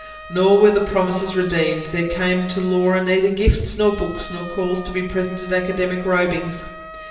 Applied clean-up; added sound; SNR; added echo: none; Trumpet; 18 dB; reverberation time 1.0 s.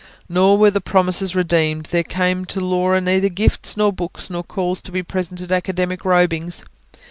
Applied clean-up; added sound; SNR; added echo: none; none; none; none.